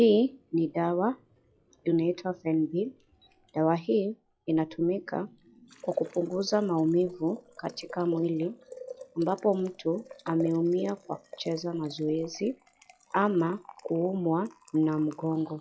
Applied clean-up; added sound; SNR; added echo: classical method log-MMSE.